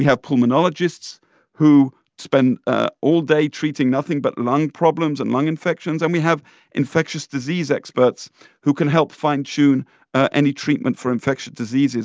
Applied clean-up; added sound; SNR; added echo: none; none; none; none.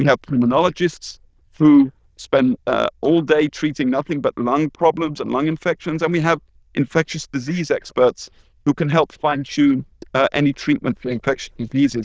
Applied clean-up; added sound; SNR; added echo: neural diffusion model UNIVERSE++.